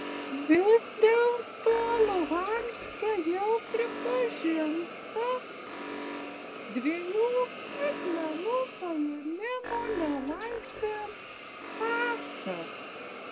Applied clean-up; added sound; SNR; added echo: none; Alarm + Hiss; 9 dB; none.